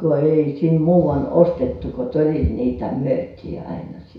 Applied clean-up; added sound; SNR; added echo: none; none; none; reverberation time 0.6 s.